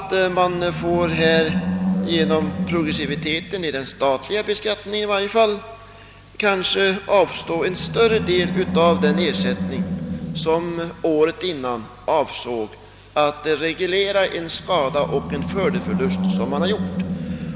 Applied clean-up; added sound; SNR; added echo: none; Animal; 6 dB; none.